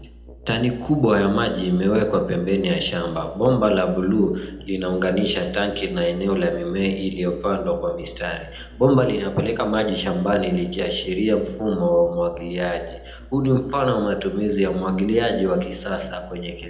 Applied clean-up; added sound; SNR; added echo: none; Musical instrument; 19 dB; reverberation time 0.8 s.